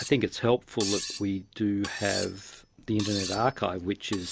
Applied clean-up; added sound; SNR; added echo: none; Cutlery, silverware; 10 dB; none.